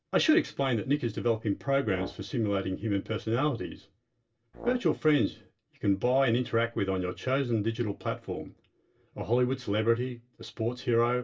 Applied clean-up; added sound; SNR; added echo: none; Brass instrument; 16 dB; reverberation time 0.1 s.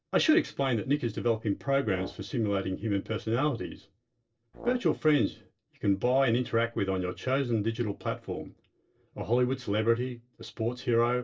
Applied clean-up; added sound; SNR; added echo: neural separator model SepFormer DNS4.